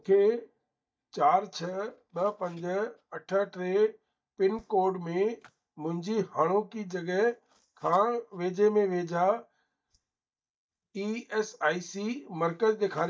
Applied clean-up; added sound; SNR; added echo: neural mask model DeepFilterNet 3.